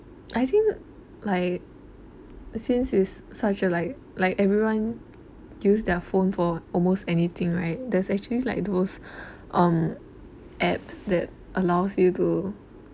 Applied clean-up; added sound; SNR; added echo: none; none; none; none.